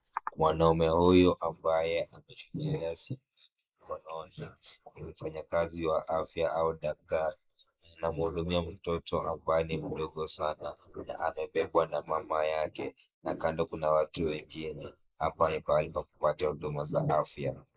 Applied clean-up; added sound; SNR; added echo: neural mask model Resemble Enhance denoiser.